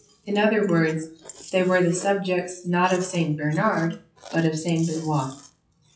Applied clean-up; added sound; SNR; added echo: classical method WPE with log-MMSE.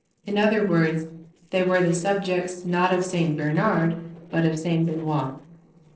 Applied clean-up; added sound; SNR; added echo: neural separator model SepFormer DNS4.